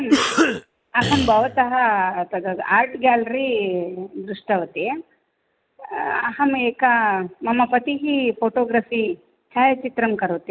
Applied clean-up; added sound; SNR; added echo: none; Cough; 1 dB; none.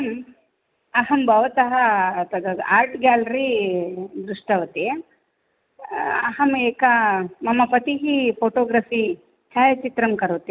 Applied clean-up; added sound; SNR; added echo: none; none; none; none.